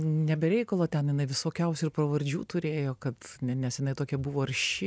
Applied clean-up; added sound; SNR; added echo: none; none; none; none.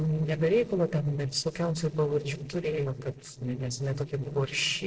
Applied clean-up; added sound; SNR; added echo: neural separator model SepFormer DNS4.